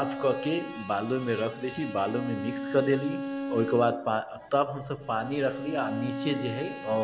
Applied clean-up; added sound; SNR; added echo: none; Bowed string instrument; 7 dB; none.